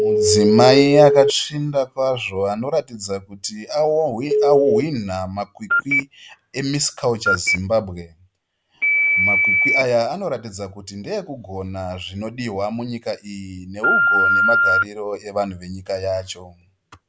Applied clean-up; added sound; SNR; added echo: none; Telephone; 0 dB; none.